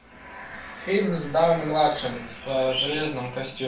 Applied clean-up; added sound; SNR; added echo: none; none; none; reverberation time 0.3 s.